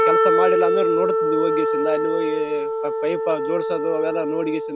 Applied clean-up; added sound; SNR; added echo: none; Wind instrument, woodwind instrument; -4 dB; none.